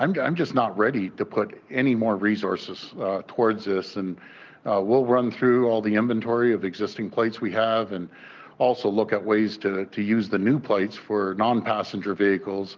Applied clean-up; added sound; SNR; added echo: none; none; none; none.